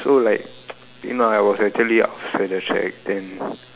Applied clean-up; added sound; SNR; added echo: none; none; none; none.